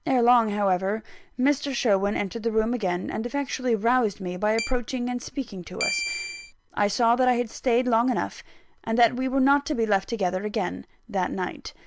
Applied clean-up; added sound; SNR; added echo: none; Keyboard (musical); 8 dB; none.